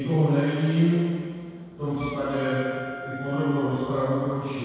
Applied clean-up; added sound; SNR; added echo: none; Wind instrument, woodwind instrument; 15 dB; reverberation time 2.0 s.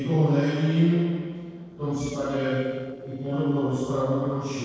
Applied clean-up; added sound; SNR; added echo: neural separator model SepFormer DNS4.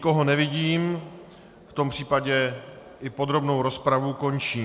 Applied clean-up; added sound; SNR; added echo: none; none; none; none.